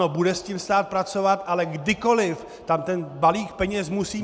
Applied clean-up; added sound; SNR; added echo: none; none; none; none.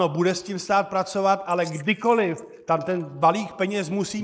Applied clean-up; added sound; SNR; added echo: neural mask model Resemble Enhance denoiser.